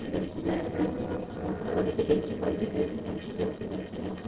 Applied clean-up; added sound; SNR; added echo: neural separator model SepFormer DNS4.